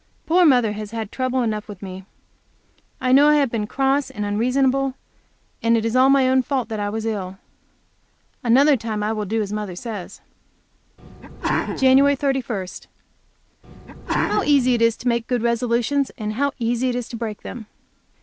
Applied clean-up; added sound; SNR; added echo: none; Sneeze; 5 dB; none.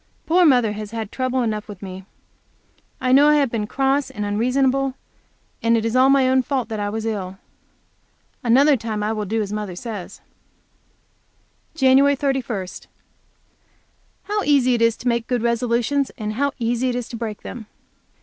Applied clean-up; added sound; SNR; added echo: none; none; none; none.